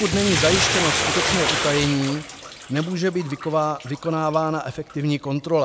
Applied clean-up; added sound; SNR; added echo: none; Bathtub (filling or washing); 3 dB; none.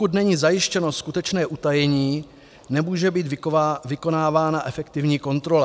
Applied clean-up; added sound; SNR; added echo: none; none; none; none.